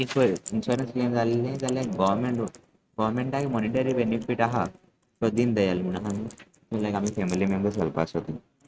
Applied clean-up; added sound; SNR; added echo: neural mask model RNNoise.